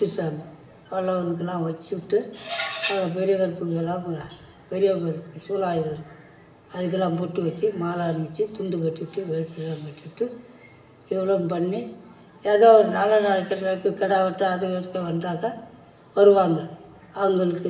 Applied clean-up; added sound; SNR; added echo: none; none; none; reverberation time 1.1 s.